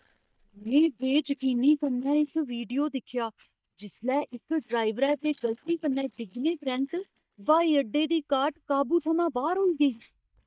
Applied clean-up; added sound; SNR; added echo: neural mask model DeepFilterNet 3.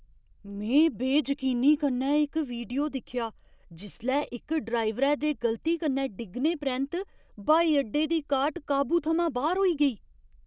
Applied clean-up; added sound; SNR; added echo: none; none; none; none.